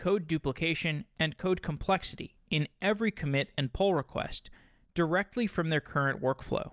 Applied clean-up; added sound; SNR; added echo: none; none; none; none.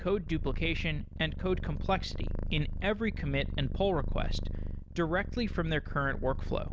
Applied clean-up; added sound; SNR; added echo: none; Purr; 2 dB; none.